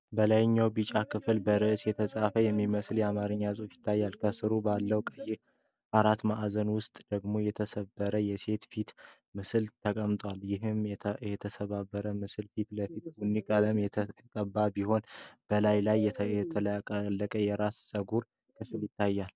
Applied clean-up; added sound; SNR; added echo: none; none; none; none.